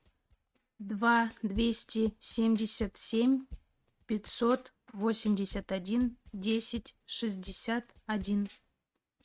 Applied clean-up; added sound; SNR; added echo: neural mask model RNNoise.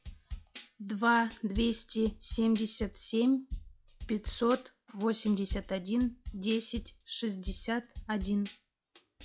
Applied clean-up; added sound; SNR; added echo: classical method log-MMSE.